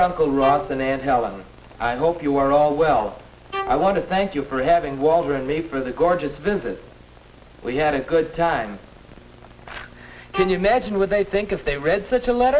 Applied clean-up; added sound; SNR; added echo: none; Bowed string instrument; 15 dB; none.